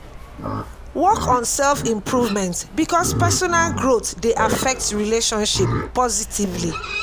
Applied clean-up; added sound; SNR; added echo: none; Livestock, farm animals, working animals; 7 dB; none.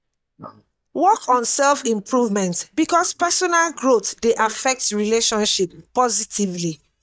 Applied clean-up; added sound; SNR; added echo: neural mask model DeepFilterNet 3.